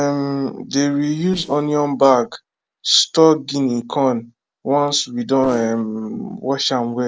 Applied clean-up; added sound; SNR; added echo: neural separator model SepFormer DNS4.